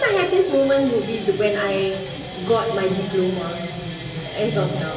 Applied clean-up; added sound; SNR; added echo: none; Guitar; 9 dB; reverberation time 1.0 s.